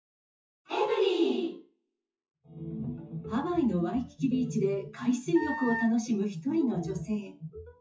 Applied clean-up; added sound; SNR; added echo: classical method WPE with log-MMSE.